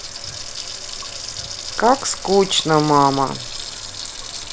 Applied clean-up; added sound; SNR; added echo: none; Sink (filling or washing) / Water tap, faucet; 9 dB; none.